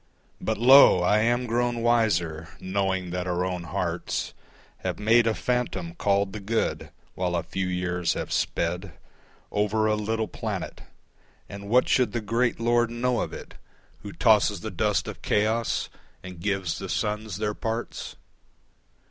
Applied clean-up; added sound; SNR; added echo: none; none; none; none.